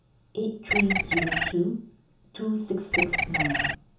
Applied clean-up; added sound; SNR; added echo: none; Bird; -4 dB; reverberation time 1.2 s.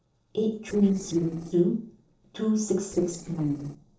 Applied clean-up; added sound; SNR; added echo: neural separator model SepFormer DNS4.